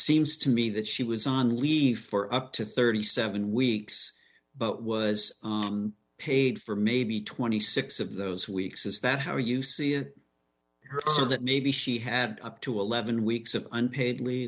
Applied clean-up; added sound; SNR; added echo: none; none; none; none.